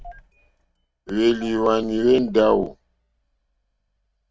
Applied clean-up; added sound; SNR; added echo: neural mask model RNNoise.